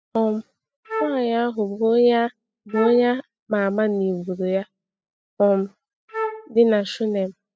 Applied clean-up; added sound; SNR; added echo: classical method spectral subtraction.